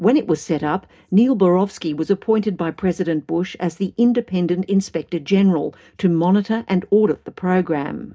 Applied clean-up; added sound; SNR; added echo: none; none; none; reverberation time 0.3 s.